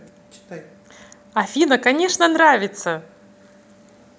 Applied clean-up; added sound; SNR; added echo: none; none; none; none.